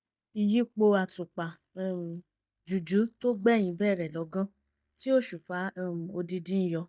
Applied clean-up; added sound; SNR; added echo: neural mask model DeepFilterNet 3.